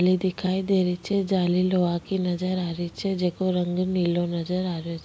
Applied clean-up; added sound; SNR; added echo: none; none; none; none.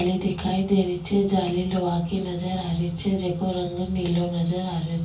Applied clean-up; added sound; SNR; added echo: none; none; none; reverberation time 0.2 s.